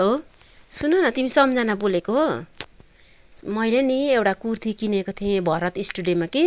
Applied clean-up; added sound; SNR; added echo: none; none; none; none.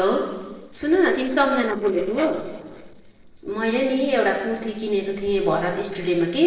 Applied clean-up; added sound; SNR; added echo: neural separator model SepFormer DNS4.